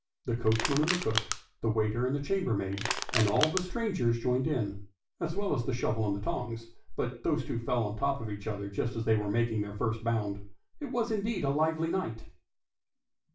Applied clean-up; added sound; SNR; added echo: none; Crushing; 4 dB; reverberation time 0.3 s.